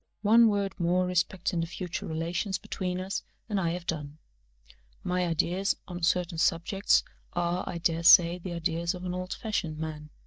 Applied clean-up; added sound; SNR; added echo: neural mask model DeepFilterNet 3.